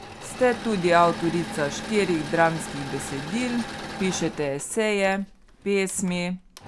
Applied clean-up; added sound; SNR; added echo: none; Engine / Mechanisms; 11 dB; none.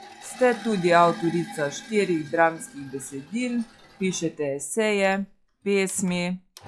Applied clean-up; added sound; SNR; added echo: classical method log-MMSE.